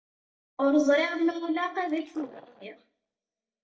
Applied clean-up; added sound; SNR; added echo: neural mask model DeepFilterNet 3.